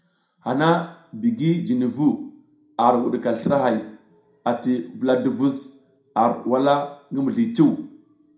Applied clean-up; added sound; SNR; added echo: none; none; none; reverberation time 0.4 s.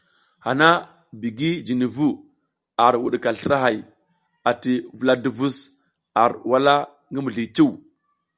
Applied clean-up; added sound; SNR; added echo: none; none; none; none.